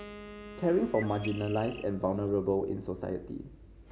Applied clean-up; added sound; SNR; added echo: none; Wind instrument, woodwind instrument + Bird; 16 dB; none.